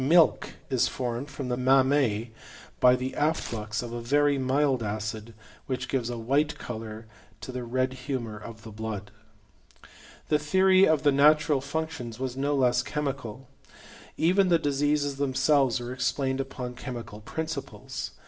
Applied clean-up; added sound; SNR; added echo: none; Tearing; 11 dB; reverberation time 0.5 s.